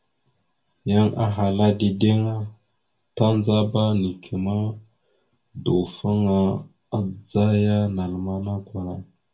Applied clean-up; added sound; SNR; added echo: none; none; none; reverberation time 0.2 s.